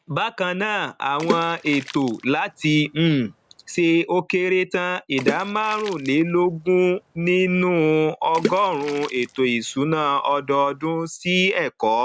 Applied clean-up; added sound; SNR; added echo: none; Water / Splash, splatter; 12 dB; none.